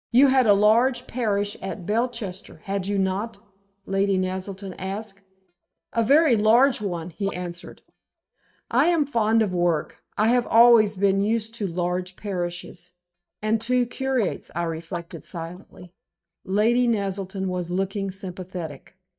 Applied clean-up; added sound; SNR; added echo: neural mask model DeepFilterNet 3.